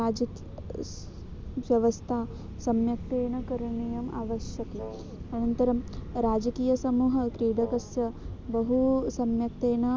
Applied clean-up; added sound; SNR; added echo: none; Wind instrument, woodwind instrument; 14 dB; none.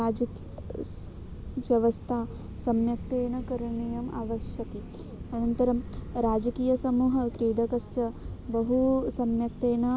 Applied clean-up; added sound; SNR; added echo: none; none; none; none.